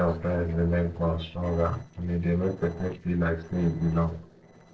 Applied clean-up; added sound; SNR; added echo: neural separator model SepFormer DNS4.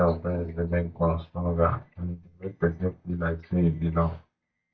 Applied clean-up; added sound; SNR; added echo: neural mask model DeepFilterNet 3.